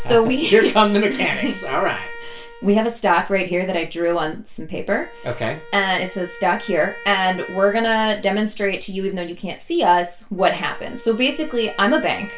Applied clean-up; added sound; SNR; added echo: none; Wind instrument, woodwind instrument; 19 dB; reverberation time 0.3 s.